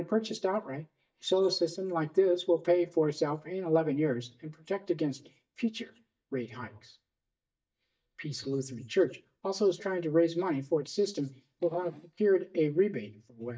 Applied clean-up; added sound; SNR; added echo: neural mask model DeepFilterNet 3.